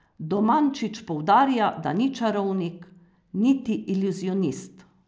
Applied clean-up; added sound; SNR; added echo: none; none; none; none.